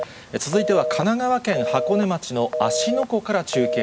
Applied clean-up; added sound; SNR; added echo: none; Telephone; 4 dB; none.